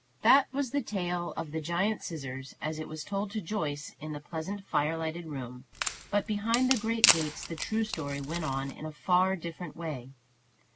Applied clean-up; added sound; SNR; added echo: none; Wood; 1 dB; none.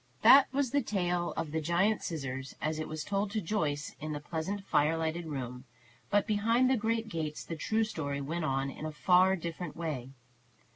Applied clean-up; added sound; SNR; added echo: none; none; none; none.